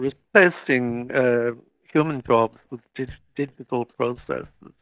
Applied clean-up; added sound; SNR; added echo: neural mask model DeepFilterNet 3.